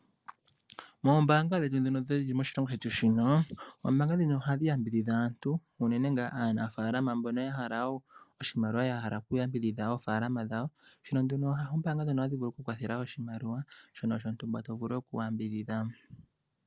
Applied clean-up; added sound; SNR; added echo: none; none; none; none.